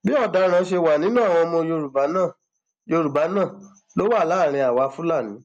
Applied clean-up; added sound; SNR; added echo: none; none; none; none.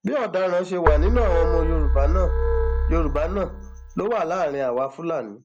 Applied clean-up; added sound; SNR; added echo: none; Keyboard (musical); -3 dB; none.